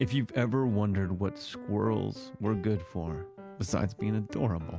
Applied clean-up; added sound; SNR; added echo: none; none; none; none.